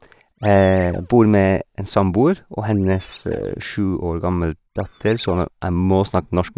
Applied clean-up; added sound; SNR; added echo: neural mask model DeepFilterNet 3.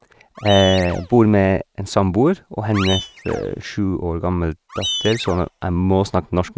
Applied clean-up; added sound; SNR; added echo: neural mask model RNNoise.